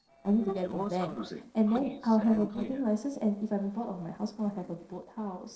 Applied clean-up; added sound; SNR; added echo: neural separator model SepFormer DNS4.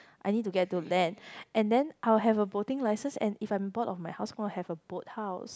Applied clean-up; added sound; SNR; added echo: none; none; none; none.